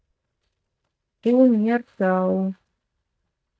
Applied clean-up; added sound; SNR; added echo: neural mask model DeepFilterNet 3.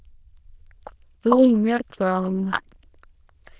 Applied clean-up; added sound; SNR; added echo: neural diffusion model UNIVERSE++.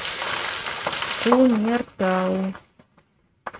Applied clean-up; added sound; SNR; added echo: neural mask model RNNoise.